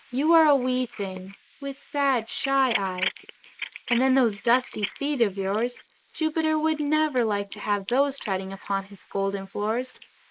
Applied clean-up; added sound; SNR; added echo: neural mask model Resemble Enhance denoiser.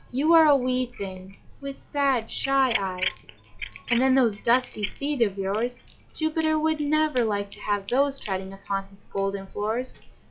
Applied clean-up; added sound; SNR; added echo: classical method log-MMSE.